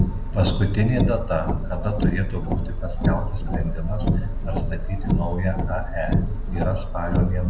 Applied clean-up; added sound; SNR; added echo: none; Car; -3 dB; none.